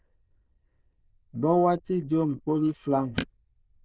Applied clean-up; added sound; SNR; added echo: neural diffusion model UNIVERSE++.